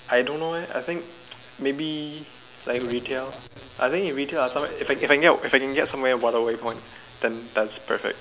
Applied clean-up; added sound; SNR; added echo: none; none; none; none.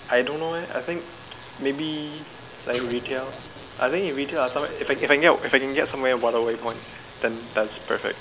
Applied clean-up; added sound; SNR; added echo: none; Stream; 18 dB; none.